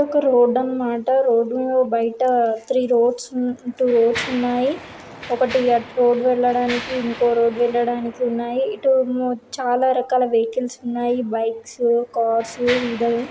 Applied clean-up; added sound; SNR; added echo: none; Mechanisms; 17 dB; none.